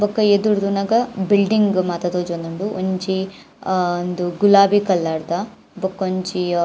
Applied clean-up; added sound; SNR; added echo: none; none; none; none.